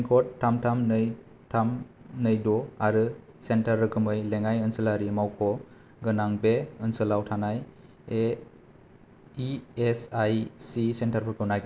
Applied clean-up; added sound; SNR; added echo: none; none; none; none.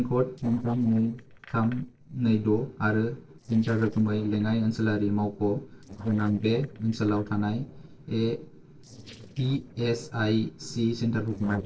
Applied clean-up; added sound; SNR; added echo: neural separator model SepFormer DNS4.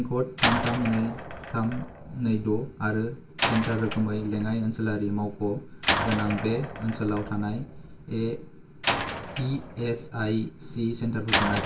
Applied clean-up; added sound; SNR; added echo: none; Slam; 4 dB; reverberation time 0.1 s.